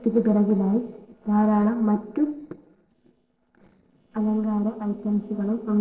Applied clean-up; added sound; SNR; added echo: neural separator model SepFormer DNS4.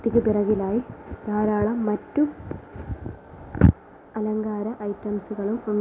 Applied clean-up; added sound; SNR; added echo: none; none; none; none.